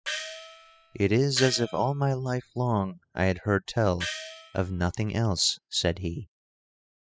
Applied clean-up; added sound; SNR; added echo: classical method spectral subtraction.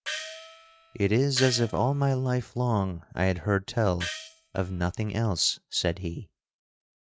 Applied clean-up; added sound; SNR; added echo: neural mask model RNNoise.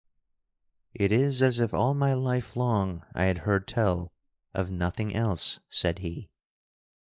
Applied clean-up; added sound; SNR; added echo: neural mask model Resemble Enhance denoiser.